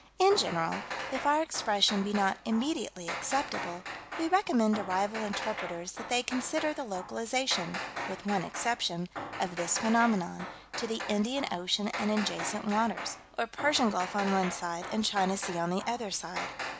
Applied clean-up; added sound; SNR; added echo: none; Hammer; 9 dB; none.